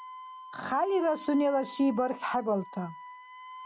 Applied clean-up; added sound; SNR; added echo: none; Wind instrument, woodwind instrument; 15 dB; none.